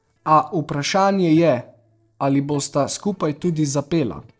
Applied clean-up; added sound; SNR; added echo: neural separator model SepFormer DNS4.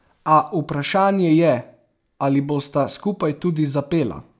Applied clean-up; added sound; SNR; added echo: none; none; none; none.